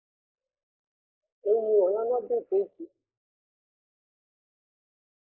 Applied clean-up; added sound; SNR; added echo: neural mask model Resemble Enhance denoiser.